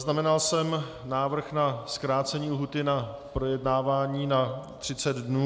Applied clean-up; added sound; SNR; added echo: none; none; none; none.